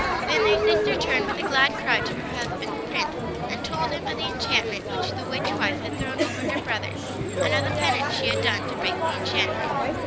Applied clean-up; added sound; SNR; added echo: none; Crowd; -3 dB; none.